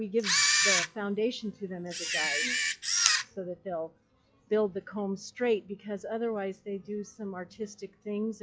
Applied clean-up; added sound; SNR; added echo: classical method log-MMSE.